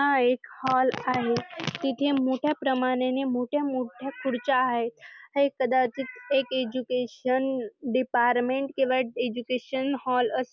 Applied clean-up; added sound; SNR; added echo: none; none; none; none.